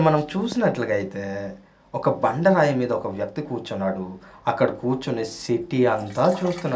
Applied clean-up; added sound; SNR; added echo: none; none; none; none.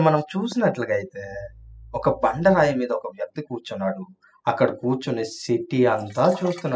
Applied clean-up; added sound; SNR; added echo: classical method spectral subtraction.